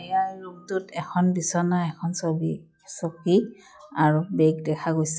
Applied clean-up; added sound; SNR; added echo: classical method log-MMSE.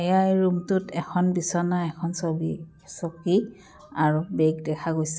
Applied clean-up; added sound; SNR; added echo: none; none; none; none.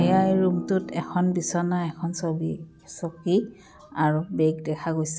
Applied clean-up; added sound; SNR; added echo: none; Drum; 11 dB; none.